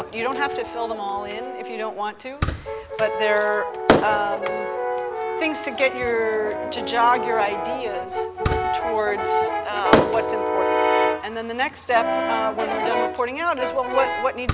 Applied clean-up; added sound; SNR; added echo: none; Brass instrument + Fireworks; -1 dB; none.